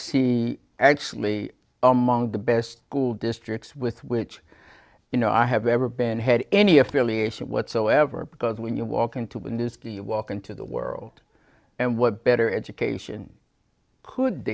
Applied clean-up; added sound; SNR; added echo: none; none; none; none.